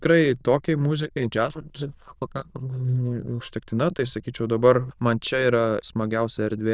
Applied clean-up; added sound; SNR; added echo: neural diffusion model UNIVERSE++.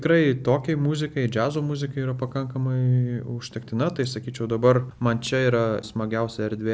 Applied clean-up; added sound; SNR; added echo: none; none; none; none.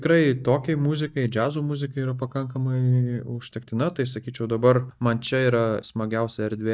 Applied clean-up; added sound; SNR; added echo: neural mask model DeepFilterNet 3.